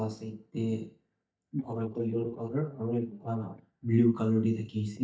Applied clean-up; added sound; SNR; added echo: neural mask model DeepFilterNet 3.